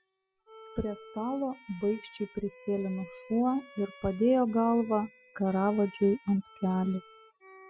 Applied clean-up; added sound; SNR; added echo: classical method spectral subtraction.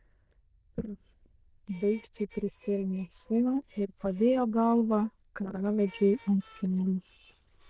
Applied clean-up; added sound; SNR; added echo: neural diffusion model UNIVERSE++.